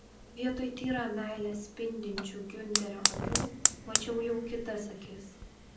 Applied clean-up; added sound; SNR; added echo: none; Fire; -2 dB; reverberation time 0.6 s.